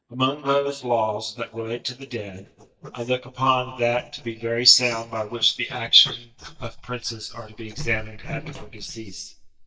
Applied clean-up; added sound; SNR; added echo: neural mask model DeepFilterNet 3.